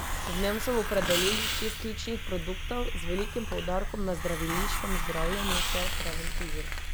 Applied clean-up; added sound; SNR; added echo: none; Hiss; -3 dB; none.